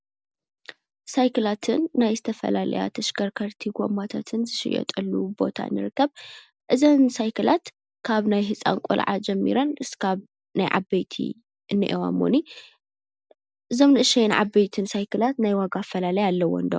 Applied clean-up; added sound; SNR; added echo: none; none; none; none.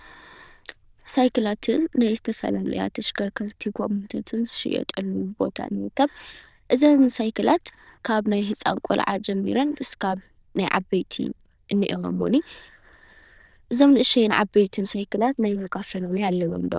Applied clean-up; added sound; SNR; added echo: neural diffusion model UNIVERSE++.